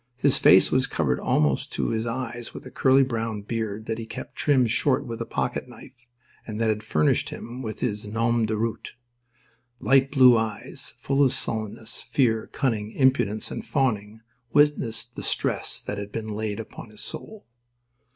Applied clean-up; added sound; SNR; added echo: none; none; none; none.